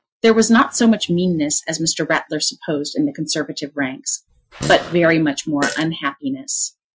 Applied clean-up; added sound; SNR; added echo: classical method Wiener filter.